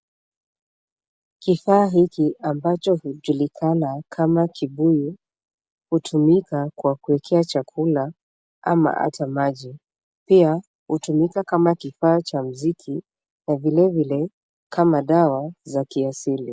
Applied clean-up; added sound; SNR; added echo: none; none; none; none.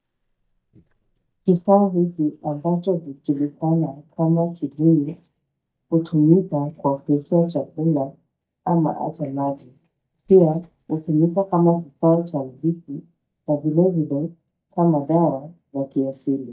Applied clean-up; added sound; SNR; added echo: neural mask model DeepFilterNet 3.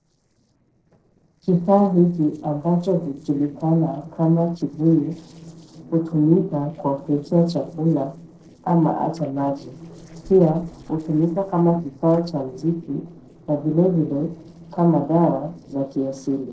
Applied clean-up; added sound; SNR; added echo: neural separator model SepFormer DNS4.